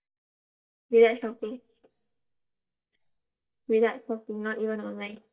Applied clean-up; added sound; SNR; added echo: neural mask model DeepFilterNet 3.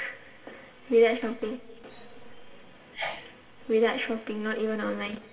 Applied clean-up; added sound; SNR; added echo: none; Sneeze; 17 dB; reverberation time 1.4 s.